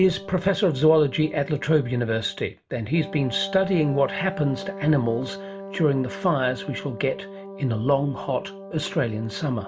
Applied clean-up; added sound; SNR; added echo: none; Wind instrument, woodwind instrument; 14 dB; reverberation time 0.2 s.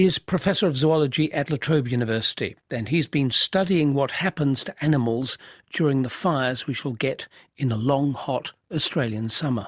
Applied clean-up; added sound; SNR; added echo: none; none; none; none.